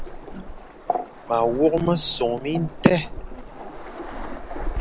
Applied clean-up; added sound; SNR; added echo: none; Waves, surf; 7 dB; none.